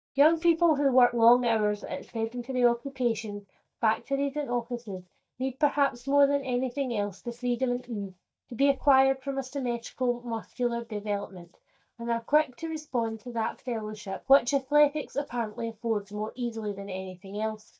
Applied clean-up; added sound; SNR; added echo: neural mask model DeepFilterNet 3.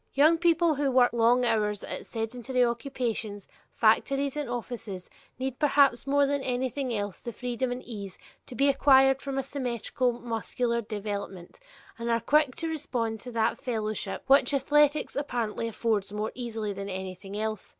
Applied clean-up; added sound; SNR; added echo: none; none; none; none.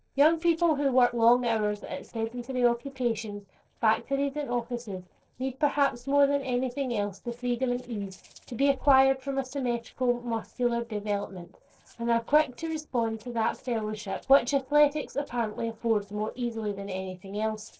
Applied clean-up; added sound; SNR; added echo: neural separator model SepFormer DNS4.